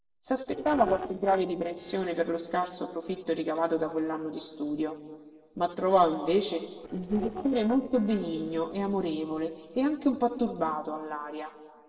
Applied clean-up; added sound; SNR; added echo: neural separator model SepFormer DNS4.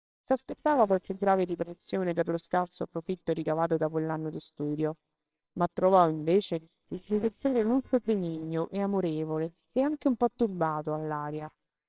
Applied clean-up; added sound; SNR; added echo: neural separator model SepFormer WHAMR!.